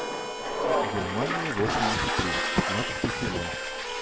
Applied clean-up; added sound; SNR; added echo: none; Harmonica + Toilet flush; -4 dB; none.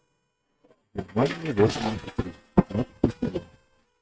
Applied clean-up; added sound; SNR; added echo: neural mask model RNNoise.